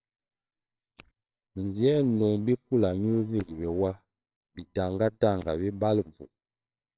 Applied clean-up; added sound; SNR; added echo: neural separator model SepFormer WHAMR!.